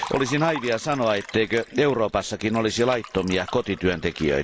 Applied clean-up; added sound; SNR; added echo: none; Liquid; 15 dB; none.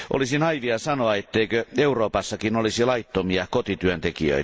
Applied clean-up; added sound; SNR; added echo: none; none; none; none.